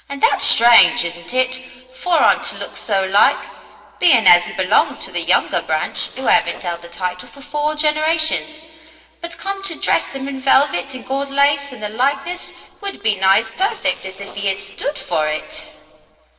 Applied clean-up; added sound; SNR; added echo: neural separator model SepFormer DNS4.